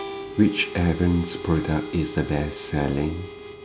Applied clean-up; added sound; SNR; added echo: none; Harmonica; 12 dB; none.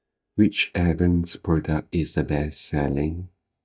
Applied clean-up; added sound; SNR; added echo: neural mask model DeepFilterNet 3.